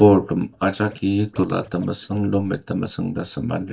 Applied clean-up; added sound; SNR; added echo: neural mask model DeepFilterNet 3.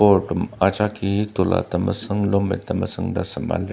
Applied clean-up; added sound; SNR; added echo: none; none; none; none.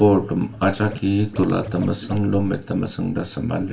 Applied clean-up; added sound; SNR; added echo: none; Scratching (performance technique); 15 dB; reverberation time 0.2 s.